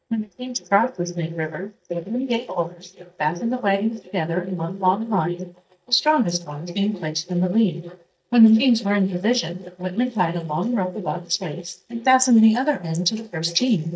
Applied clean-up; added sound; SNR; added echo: neural mask model DeepFilterNet 3.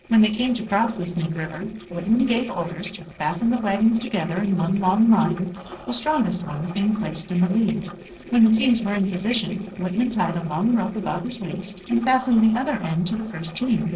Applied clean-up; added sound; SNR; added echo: neural separator model SepFormer DNS4.